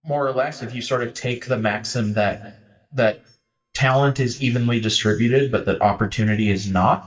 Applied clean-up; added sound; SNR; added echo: neural mask model DeepFilterNet 3.